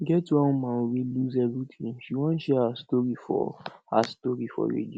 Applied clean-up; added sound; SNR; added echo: none; none; none; none.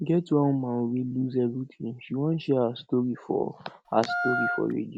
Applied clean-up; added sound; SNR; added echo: none; Wind instrument, woodwind instrument; 2 dB; none.